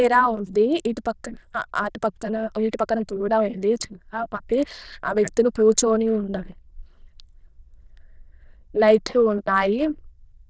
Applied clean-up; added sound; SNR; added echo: neural diffusion model UNIVERSE++.